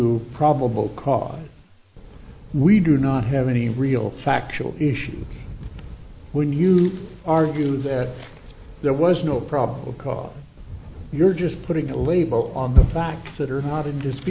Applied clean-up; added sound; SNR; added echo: none; none; none; none.